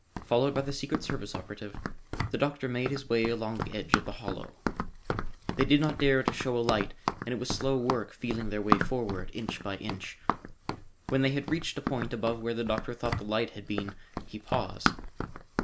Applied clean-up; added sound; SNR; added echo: none; Run; 3 dB; none.